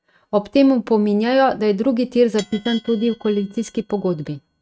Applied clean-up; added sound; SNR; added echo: neural mask model RNNoise.